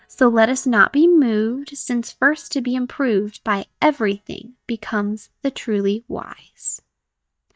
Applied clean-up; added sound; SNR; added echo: neural mask model DeepFilterNet 3.